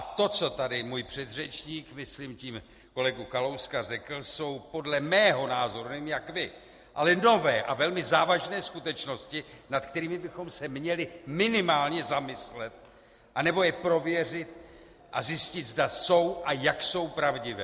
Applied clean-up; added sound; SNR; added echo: none; none; none; none.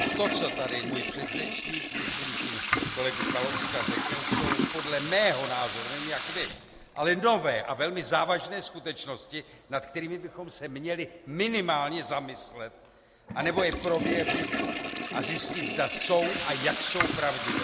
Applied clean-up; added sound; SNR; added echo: none; Toilet flush / Water tap, faucet; 2 dB; none.